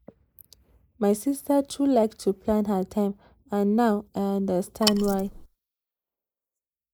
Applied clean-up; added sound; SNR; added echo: neural mask model Resemble Enhance denoiser.